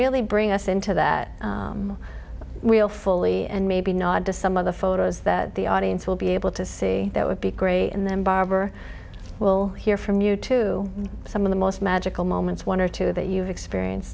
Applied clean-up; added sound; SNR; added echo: none; none; none; none.